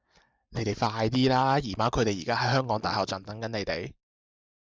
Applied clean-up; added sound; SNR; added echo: neural mask model Resemble Enhance denoiser.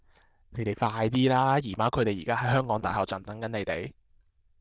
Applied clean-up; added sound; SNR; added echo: neural diffusion model UNIVERSE++.